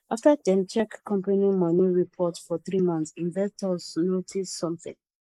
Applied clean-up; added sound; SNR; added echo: neural mask model Resemble Enhance denoiser.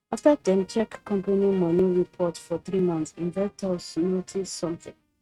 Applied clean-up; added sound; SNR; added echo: neural mask model RNNoise.